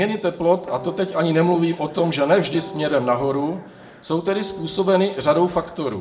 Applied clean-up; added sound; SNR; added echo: none; Guitar; 18 dB; reverberation time 0.5 s.